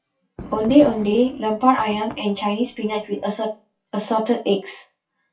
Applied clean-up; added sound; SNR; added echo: classical method WPE with log-MMSE.